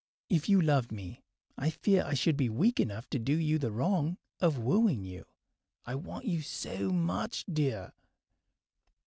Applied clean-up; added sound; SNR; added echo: none; none; none; none.